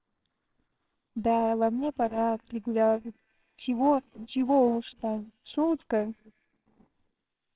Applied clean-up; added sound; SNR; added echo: neural separator model SepFormer WHAMR!.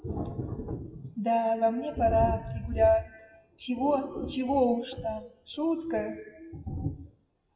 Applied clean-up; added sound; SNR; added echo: classical method WPE with log-MMSE.